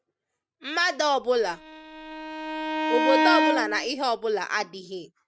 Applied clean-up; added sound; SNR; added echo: none; Bowed string instrument; -1 dB; none.